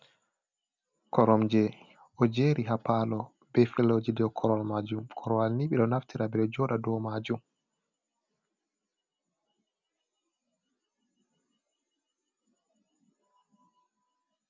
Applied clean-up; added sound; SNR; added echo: none; none; none; none.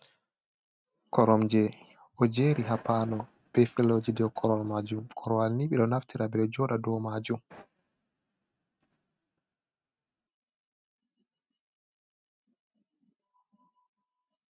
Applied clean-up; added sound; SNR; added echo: neural mask model RNNoise.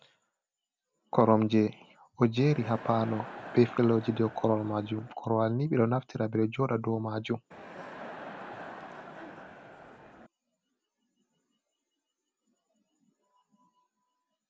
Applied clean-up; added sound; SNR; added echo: none; Crowd; 14 dB; none.